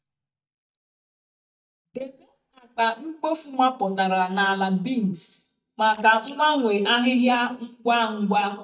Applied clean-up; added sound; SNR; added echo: neural mask model DeepFilterNet 3.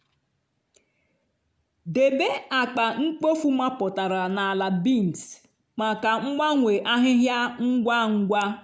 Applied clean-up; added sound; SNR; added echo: none; none; none; none.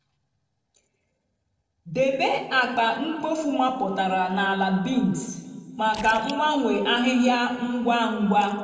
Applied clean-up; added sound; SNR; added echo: neural separator model SepFormer DNS4.